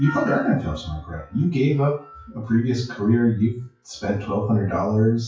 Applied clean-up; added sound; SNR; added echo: classical method WPE with log-MMSE.